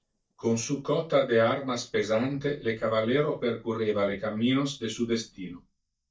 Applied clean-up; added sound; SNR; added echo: neural mask model DeepFilterNet 3.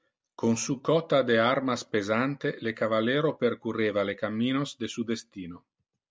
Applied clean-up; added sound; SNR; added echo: none; none; none; none.